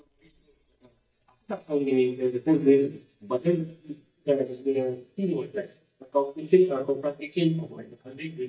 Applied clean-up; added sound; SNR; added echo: neural mask model DeepFilterNet 3.